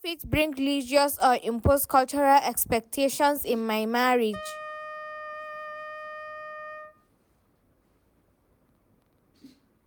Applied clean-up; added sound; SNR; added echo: none; Wind instrument, woodwind instrument; 17 dB; none.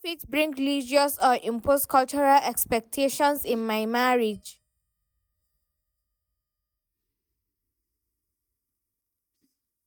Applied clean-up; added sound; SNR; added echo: neural mask model DeepFilterNet 3.